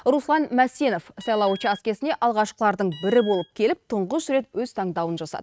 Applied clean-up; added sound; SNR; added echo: neural mask model RNNoise.